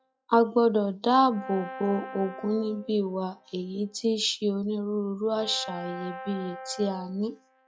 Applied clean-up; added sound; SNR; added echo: classical method log-MMSE.